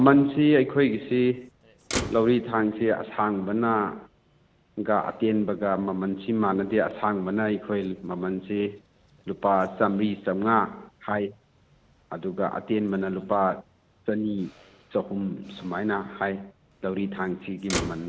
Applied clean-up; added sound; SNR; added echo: none; Motor vehicle (road); 17 dB; none.